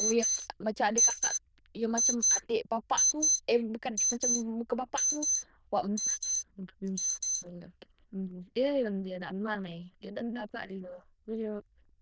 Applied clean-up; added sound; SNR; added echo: neural diffusion model UNIVERSE++.